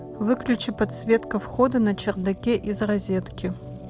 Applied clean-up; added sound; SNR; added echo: none; Organ; 13 dB; none.